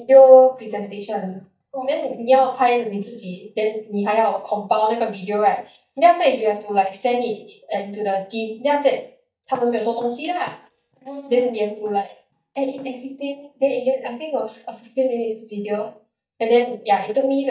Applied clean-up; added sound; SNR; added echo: neural mask model DeepFilterNet 3.